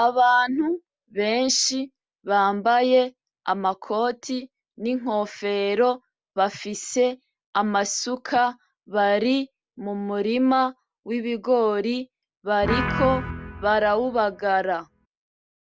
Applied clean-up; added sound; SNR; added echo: none; Guitar; 7 dB; none.